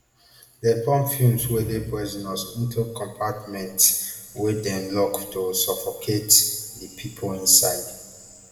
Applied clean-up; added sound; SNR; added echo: none; none; none; reverberation time 1.3 s.